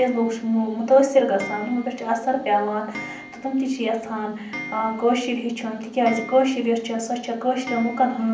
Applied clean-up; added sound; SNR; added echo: none; Clock; 16 dB; reverberation time 0.6 s.